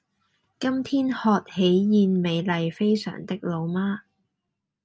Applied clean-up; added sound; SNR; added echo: none; none; none; none.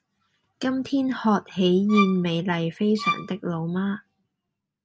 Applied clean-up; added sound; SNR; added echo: none; Bowed string instrument; 4 dB; none.